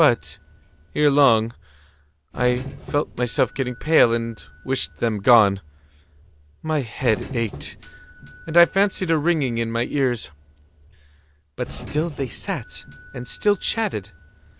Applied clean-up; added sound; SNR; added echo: none; Doorbell; 12 dB; none.